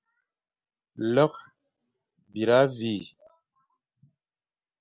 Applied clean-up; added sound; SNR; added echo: none; none; none; none.